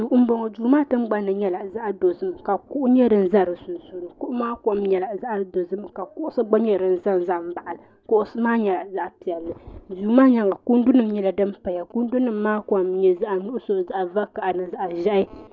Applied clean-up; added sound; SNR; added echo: none; none; none; none.